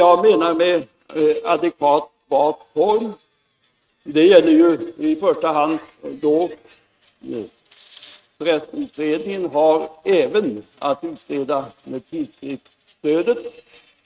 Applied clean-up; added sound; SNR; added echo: neural mask model RNNoise.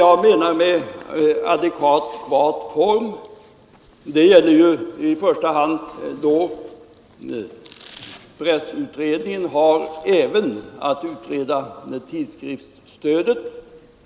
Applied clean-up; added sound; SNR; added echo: none; none; none; none.